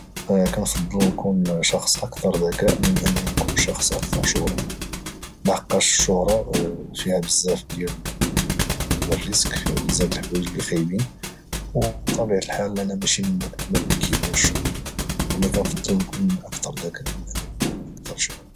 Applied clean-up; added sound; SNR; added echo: none; Thump, thud; 3 dB; none.